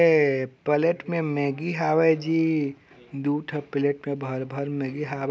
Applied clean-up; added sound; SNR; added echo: none; none; none; none.